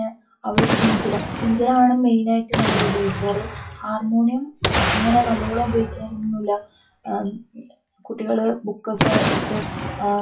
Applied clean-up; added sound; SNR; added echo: classical method WPE with log-MMSE.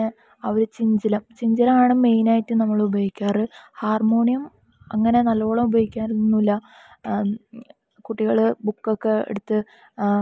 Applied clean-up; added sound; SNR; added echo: none; none; none; none.